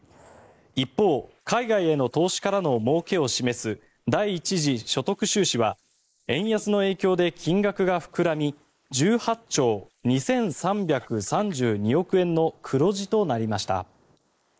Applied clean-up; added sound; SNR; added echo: neural mask model Resemble Enhance denoiser.